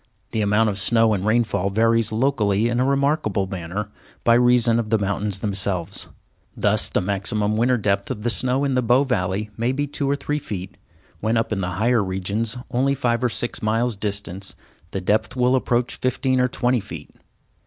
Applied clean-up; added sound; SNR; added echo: none; none; none; none.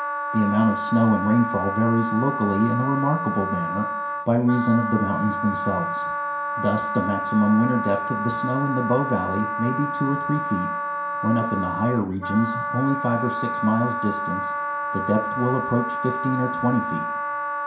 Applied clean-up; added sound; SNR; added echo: none; Wind instrument, woodwind instrument; 4 dB; reverberation time 0.5 s.